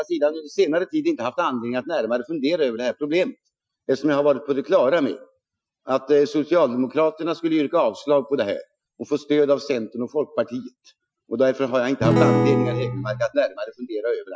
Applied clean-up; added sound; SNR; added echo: classical method Wiener filter.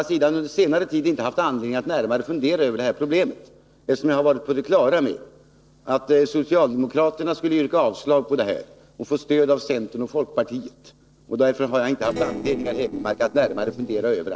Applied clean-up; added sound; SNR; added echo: neural separator model SepFormer DNS4.